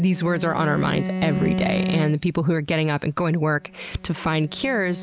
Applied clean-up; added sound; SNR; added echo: none; Bowed string instrument; 7 dB; none.